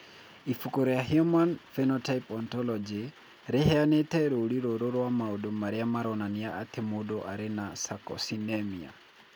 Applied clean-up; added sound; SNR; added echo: none; none; none; none.